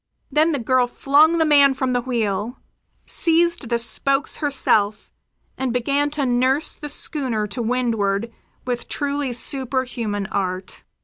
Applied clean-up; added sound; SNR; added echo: none; none; none; none.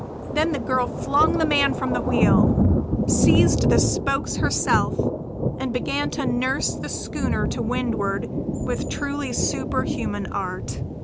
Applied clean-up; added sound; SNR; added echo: none; Thunder; -2 dB; none.